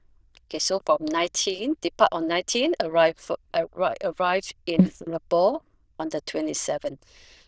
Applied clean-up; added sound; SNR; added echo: neural diffusion model UNIVERSE++.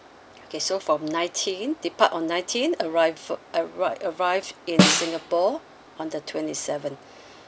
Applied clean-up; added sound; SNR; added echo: none; Snare drum; -3 dB; none.